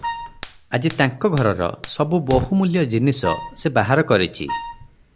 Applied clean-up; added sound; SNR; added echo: none; Fire + Wind instrument, woodwind instrument; 11 dB; none.